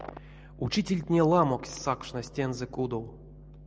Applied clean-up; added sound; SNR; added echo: none; none; none; none.